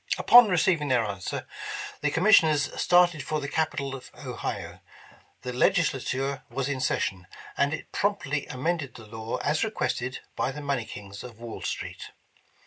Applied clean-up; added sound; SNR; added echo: none; none; none; none.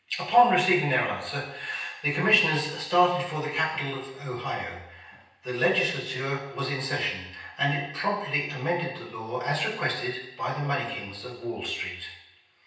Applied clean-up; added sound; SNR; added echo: none; none; none; reverberation time 0.9 s.